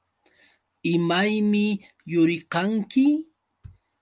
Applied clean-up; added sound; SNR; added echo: none; none; none; none.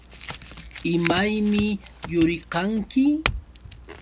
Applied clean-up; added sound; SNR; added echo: none; Chink, clink / Domestic sounds, home sounds; 9 dB; none.